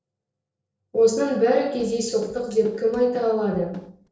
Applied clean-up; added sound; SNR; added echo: neural separator model SepFormer DNS4.